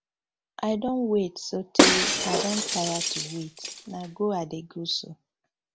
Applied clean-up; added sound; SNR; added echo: none; Shatter; -5 dB; none.